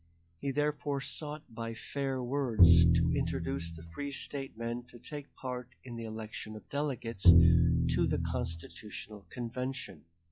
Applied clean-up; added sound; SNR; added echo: classical method log-MMSE.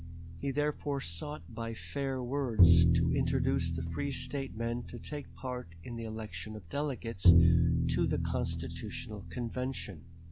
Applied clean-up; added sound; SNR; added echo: none; Bowed string instrument; -5 dB; none.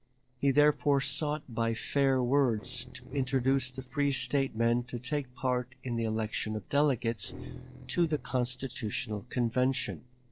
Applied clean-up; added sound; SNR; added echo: neural separator model SepFormer DNS4.